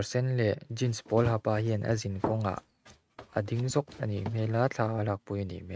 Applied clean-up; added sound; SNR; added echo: neural mask model RNNoise.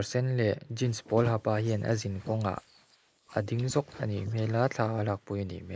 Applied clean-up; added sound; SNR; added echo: neural mask model Resemble Enhance denoiser.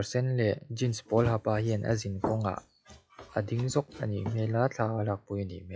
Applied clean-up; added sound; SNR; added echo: classical method log-MMSE.